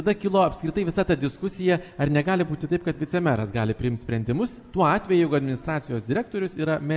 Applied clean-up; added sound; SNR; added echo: none; none; none; none.